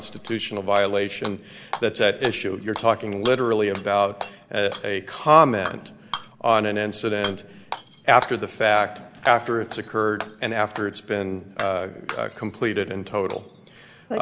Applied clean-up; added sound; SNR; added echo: none; Shatter / Hammer; 14 dB; none.